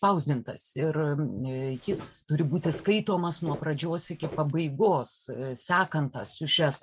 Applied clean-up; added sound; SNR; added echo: none; Walk, footsteps; 14 dB; none.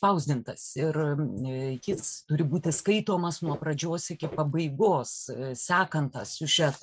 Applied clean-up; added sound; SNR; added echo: neural mask model RNNoise.